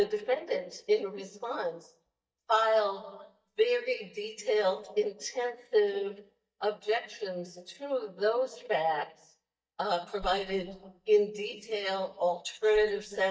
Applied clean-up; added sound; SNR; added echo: neural mask model DeepFilterNet 3.